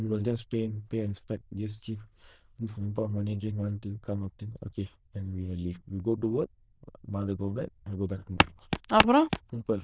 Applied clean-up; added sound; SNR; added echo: neural diffusion model UNIVERSE++.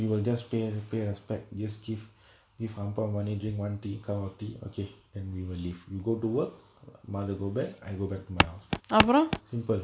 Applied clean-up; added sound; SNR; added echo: none; Walk, footsteps; -4 dB; none.